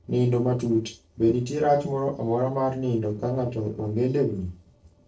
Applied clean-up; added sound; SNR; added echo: neural separator model SepFormer DNS4.